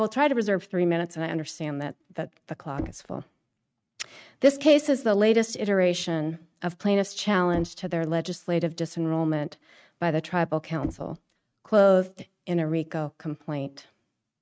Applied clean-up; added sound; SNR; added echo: neural mask model RNNoise.